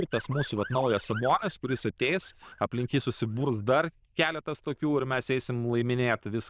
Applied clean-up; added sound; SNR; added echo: neural diffusion model UNIVERSE++.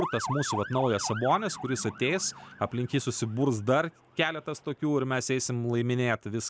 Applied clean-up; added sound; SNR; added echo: none; Motor vehicle (road) / Siren; 13 dB; none.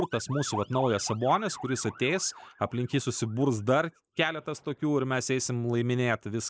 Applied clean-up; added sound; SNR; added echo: neural mask model Resemble Enhance denoiser.